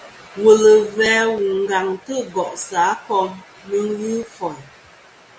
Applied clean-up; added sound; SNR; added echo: none; none; none; none.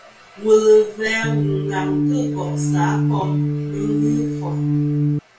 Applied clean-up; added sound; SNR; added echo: none; Organ; -2 dB; reverberation time 0.2 s.